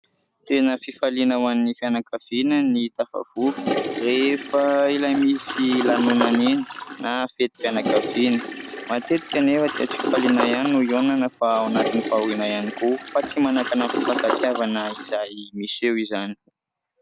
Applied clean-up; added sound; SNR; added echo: none; Toilet flush; 6 dB; none.